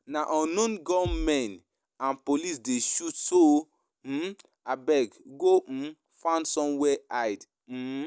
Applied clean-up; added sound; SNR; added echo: none; Bass drum; 7 dB; none.